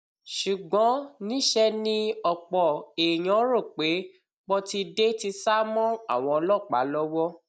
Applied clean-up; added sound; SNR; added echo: none; none; none; none.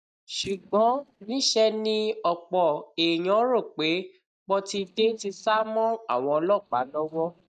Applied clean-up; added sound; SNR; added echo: neural mask model DeepFilterNet 3.